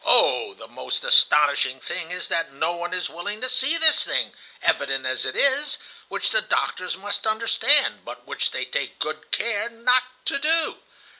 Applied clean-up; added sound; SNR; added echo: none; none; none; none.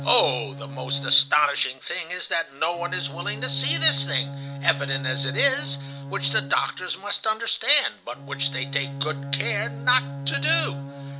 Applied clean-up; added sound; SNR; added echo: none; Bowed string instrument; 10 dB; none.